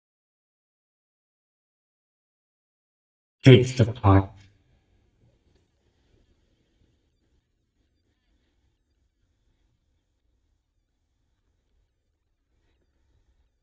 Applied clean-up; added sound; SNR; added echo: neural mask model DeepFilterNet 3.